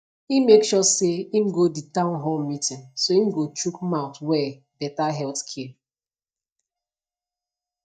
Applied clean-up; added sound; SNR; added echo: neural mask model DeepFilterNet 3.